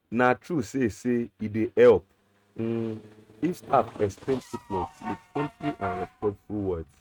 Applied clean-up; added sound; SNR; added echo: neural mask model RNNoise.